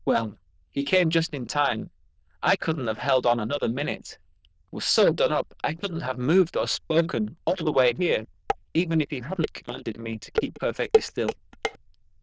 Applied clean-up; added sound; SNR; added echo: neural diffusion model UNIVERSE++.